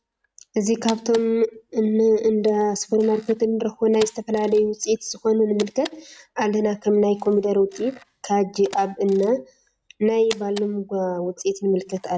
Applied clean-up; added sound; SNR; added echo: neural mask model RNNoise.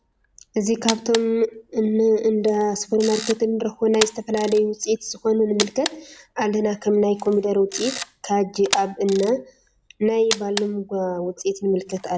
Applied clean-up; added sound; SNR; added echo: none; Camera; 12 dB; none.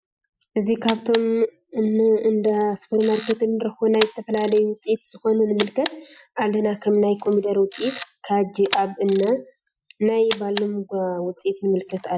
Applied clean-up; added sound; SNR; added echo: classical method Wiener filter.